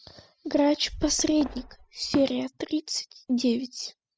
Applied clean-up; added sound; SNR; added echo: classical method spectral subtraction.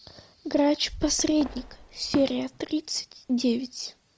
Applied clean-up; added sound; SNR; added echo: none; Fireworks; 14 dB; none.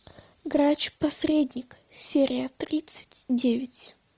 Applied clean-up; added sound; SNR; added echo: none; none; none; none.